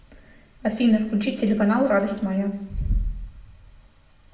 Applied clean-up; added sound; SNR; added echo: none; none; none; reverberation time 0.9 s.